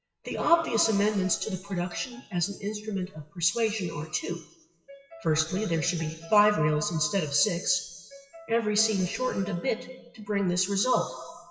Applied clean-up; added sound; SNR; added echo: classical method WPE with log-MMSE.